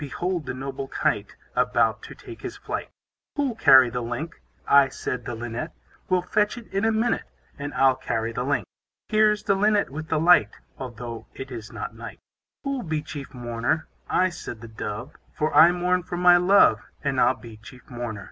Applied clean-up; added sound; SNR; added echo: none; none; none; none.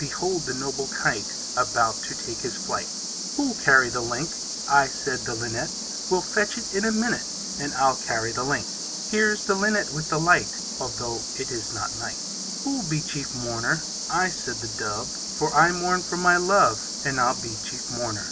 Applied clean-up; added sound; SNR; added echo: none; Cricket; 6 dB; none.